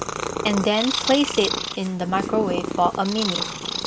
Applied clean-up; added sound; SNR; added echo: none; Purr; 4 dB; none.